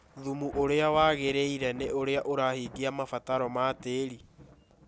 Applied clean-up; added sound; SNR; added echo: none; Thunder / Rain; 19 dB; none.